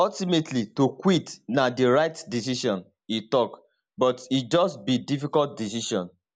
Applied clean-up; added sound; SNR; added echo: none; none; none; none.